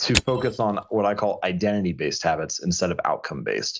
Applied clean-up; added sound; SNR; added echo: neural mask model RNNoise.